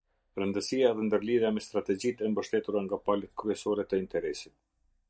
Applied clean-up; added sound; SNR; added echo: neural mask model DeepFilterNet 3.